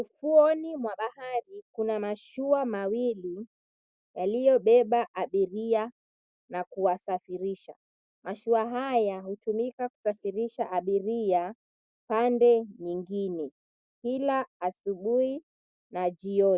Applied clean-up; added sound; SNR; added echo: neural mask model Resemble Enhance denoiser.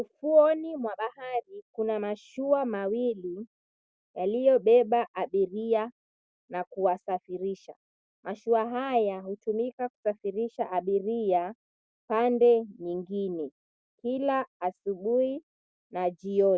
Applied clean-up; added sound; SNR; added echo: none; none; none; none.